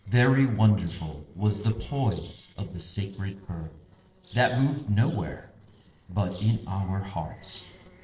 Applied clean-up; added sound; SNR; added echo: neural separator model SepFormer DNS4.